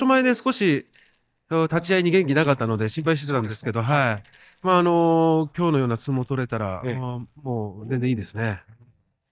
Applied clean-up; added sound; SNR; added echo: neural mask model DeepFilterNet 3.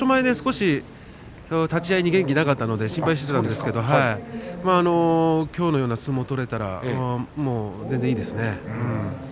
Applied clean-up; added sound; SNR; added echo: none; none; none; none.